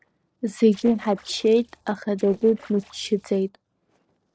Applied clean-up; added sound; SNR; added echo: neural separator model SepFormer DNS4.